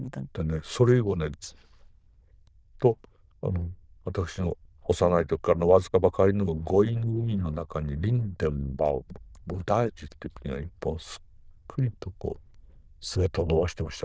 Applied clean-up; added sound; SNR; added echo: neural diffusion model UNIVERSE++.